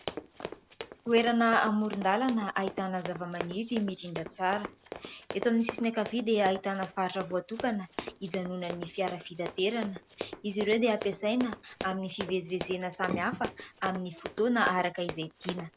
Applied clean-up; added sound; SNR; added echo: none; Run; 11 dB; none.